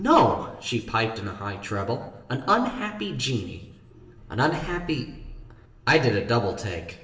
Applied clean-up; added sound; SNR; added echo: none; none; none; reverberation time 0.9 s.